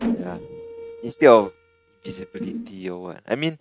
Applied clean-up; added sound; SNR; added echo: neural mask model RNNoise.